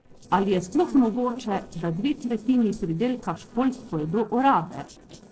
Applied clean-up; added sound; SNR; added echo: neural separator model SepFormer DNS4.